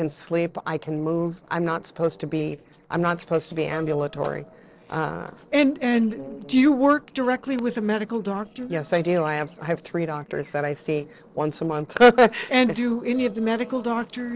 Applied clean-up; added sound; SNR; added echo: neural separator model SepFormer DNS4.